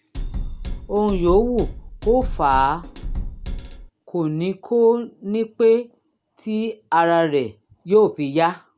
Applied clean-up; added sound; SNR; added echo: none; Drum kit; 7 dB; none.